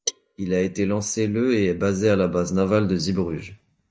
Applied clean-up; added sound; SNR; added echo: neural mask model DeepFilterNet 3.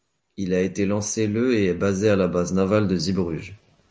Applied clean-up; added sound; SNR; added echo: none; none; none; none.